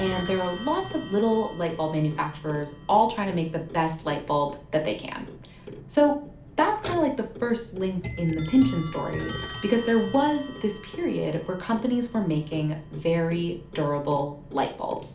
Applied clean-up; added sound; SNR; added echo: none; Clock; 12 dB; reverberation time 0.4 s.